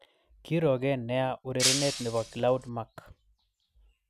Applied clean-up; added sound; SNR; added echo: none; Shatter; 0 dB; none.